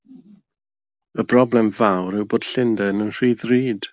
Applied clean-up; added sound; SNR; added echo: none; none; none; none.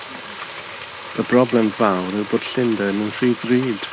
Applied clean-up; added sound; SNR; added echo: none; Frying (food); 12 dB; none.